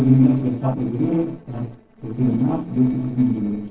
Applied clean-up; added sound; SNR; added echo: neural separator model SepFormer DNS4.